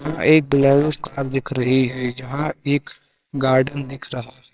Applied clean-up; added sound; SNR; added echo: neural separator model SepFormer WHAMR!.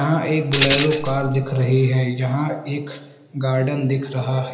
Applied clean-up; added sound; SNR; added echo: none; Tambourine; 5 dB; reverberation time 1.0 s.